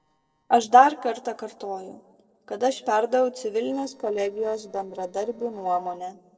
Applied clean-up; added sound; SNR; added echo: neural separator model SepFormer DNS4.